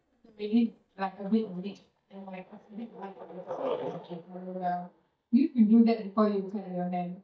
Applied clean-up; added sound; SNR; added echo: neural mask model DeepFilterNet 3.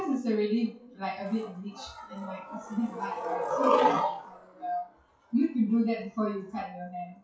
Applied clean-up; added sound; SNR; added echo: classical method WPE with log-MMSE.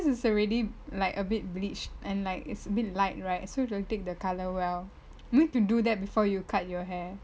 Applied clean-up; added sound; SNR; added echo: none; none; none; none.